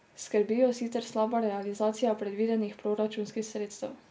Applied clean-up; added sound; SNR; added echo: none; none; none; none.